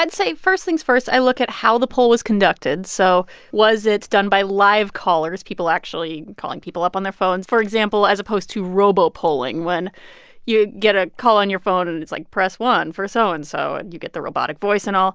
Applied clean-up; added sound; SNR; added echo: none; none; none; none.